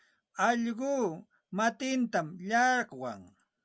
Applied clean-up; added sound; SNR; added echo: none; none; none; none.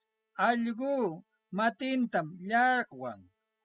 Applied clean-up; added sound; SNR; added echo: classical method spectral subtraction.